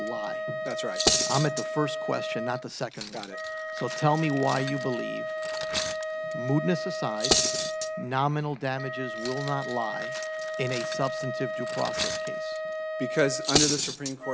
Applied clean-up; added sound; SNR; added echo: none; Wind instrument, woodwind instrument + Cutlery, silverware; 0 dB; none.